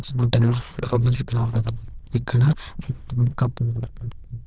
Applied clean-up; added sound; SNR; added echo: neural diffusion model UNIVERSE++.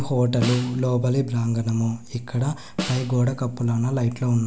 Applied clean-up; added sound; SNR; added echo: none; Snare drum; 12 dB; none.